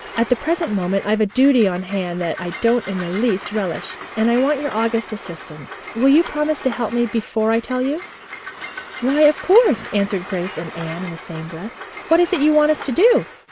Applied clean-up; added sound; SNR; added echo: none; Train; 15 dB; none.